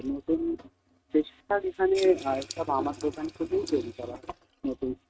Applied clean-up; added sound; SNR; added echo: neural mask model RNNoise.